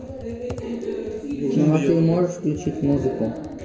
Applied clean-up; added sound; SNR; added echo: none; Computer keyboard; 18 dB; reverberation time 0.7 s.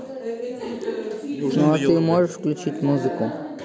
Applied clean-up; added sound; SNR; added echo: none; none; none; none.